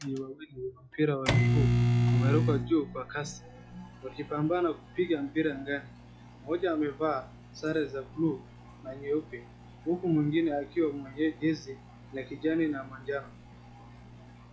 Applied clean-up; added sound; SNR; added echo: classical method log-MMSE.